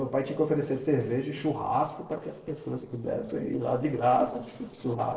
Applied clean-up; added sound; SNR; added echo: neural separator model SepFormer DNS4.